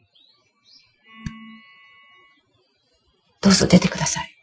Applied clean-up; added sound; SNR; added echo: classical method Wiener filter.